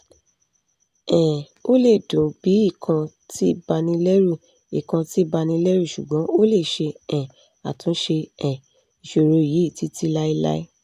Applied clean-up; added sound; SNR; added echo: none; none; none; none.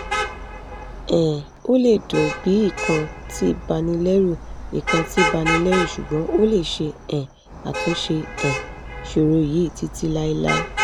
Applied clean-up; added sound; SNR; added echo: none; Traffic noise, roadway noise / Vehicle horn, car horn, honking; 7 dB; none.